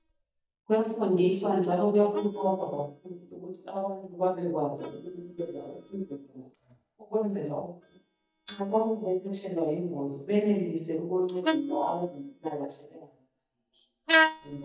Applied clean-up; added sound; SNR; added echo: neural mask model DeepFilterNet 3.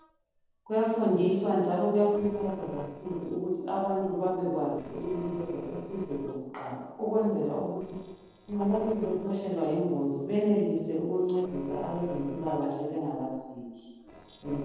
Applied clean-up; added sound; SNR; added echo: neural separator model SepFormer DNS4.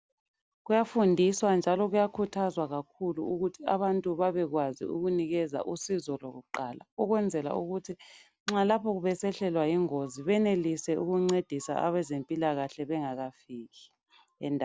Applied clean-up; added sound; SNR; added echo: none; none; none; none.